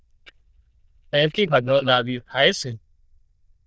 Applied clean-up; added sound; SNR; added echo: neural diffusion model UNIVERSE++.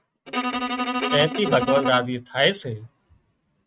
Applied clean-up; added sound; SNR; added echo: neural mask model RNNoise.